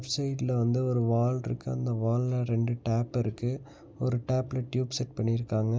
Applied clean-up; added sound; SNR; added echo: none; none; none; none.